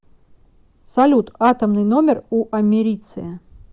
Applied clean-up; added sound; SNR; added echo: none; none; none; none.